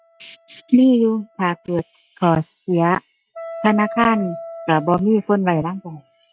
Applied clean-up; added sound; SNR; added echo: classical method log-MMSE.